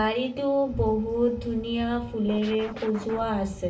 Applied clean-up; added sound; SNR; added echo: none; Scratching (performance technique); 15 dB; reverberation time 0.3 s.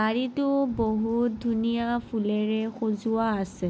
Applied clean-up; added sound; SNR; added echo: none; none; none; none.